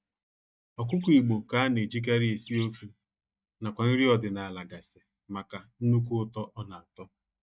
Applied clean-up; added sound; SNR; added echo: neural mask model DeepFilterNet 3.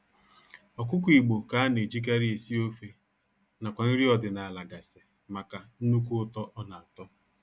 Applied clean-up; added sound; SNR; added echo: none; none; none; none.